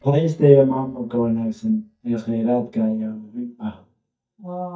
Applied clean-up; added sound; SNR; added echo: neural mask model DeepFilterNet 3.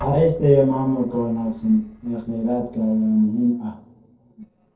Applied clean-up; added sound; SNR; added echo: neural separator model SepFormer DNS4.